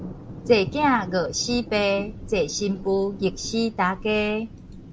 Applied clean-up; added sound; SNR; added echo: none; Thunder; 13 dB; none.